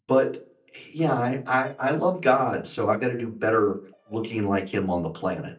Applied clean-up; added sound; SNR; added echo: neural mask model DeepFilterNet 3.